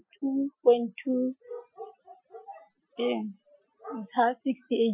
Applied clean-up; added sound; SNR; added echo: classical method Wiener filter.